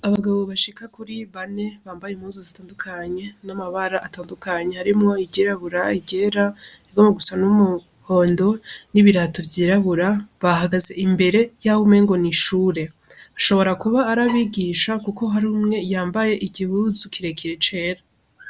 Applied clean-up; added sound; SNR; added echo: none; Bowed string instrument; 15 dB; none.